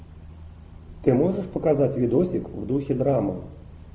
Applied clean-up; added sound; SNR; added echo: none; none; none; none.